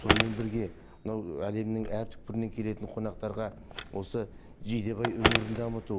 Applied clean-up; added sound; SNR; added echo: none; Telephone; 1 dB; none.